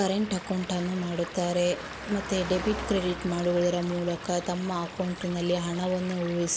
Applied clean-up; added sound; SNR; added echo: none; Stream / Liquid + Car passing by; 11 dB; none.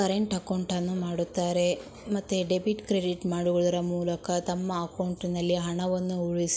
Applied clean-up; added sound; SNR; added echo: none; none; none; none.